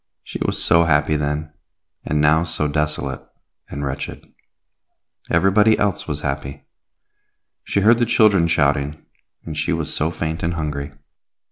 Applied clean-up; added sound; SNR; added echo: none; none; none; none.